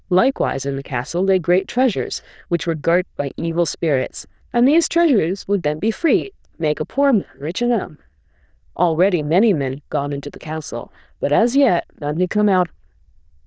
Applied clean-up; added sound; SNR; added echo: neural diffusion model UNIVERSE++.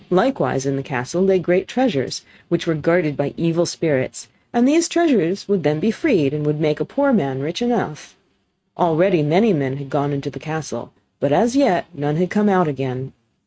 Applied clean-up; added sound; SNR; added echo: neural mask model RNNoise.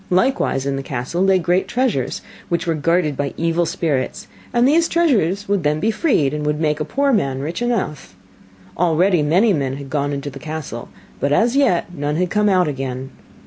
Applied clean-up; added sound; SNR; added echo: none; none; none; none.